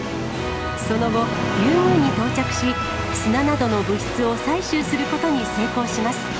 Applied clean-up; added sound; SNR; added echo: none; Domestic sounds, home sounds + Motorcycle; 7 dB; none.